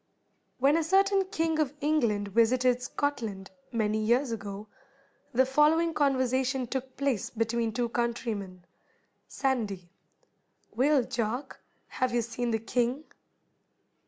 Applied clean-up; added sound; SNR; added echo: none; none; none; none.